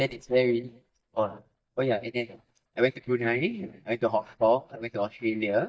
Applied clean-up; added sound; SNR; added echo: neural mask model DeepFilterNet 3.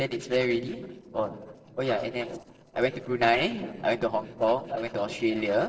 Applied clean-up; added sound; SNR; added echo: neural separator model SepFormer DNS4.